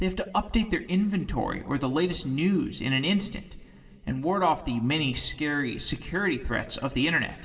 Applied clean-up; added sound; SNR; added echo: none; none; none; reverberation time 2.4 s.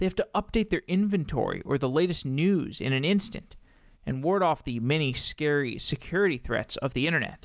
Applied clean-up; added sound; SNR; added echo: none; none; none; none.